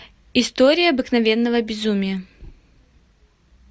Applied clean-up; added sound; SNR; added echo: none; none; none; none.